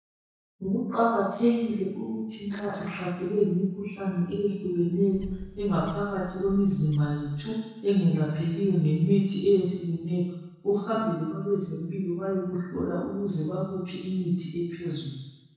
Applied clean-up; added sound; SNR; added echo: neural separator model SepFormer DNS4.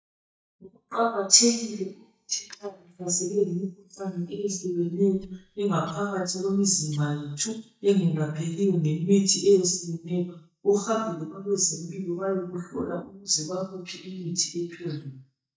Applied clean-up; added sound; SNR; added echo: neural mask model DeepFilterNet 3.